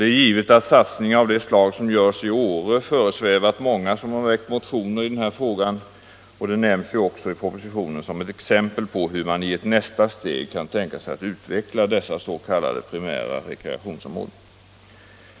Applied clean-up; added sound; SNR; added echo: none; none; none; none.